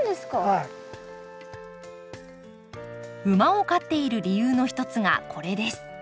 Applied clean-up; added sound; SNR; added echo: none; none; none; none.